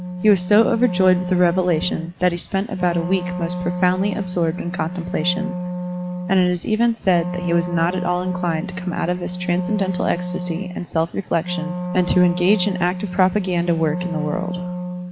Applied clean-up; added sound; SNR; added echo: none; Wind instrument, woodwind instrument; 6 dB; none.